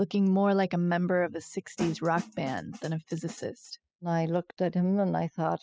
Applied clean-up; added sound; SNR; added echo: classical method spectral subtraction.